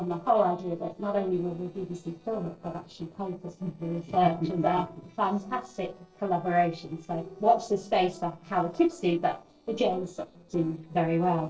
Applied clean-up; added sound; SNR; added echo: neural separator model SepFormer DNS4.